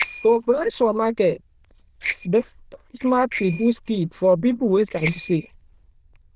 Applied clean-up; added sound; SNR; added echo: neural diffusion model UNIVERSE++.